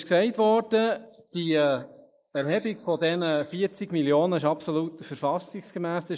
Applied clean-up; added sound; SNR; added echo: neural mask model Resemble Enhance denoiser.